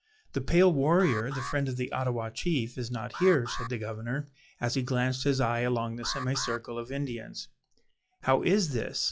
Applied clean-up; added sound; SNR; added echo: classical method log-MMSE.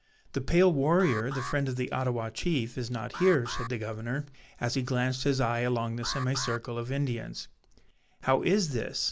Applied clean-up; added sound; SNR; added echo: none; Alarm; 14 dB; none.